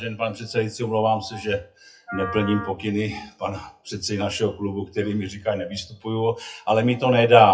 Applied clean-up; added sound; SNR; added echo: classical method WPE with log-MMSE.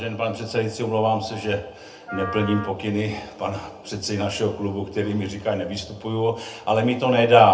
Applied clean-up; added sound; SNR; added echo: none; Wind instrument, woodwind instrument; 13 dB; reverberation time 0.3 s.